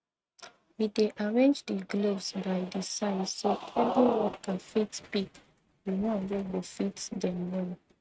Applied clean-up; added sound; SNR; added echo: neural mask model RNNoise.